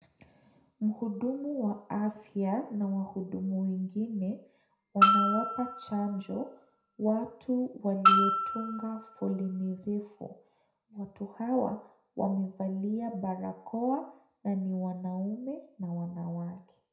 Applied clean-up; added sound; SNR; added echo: none; Bell; -4 dB; reverberation time 0.4 s.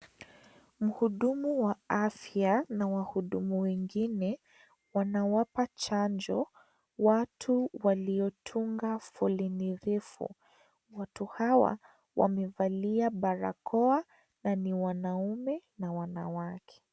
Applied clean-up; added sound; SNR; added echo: none; none; none; none.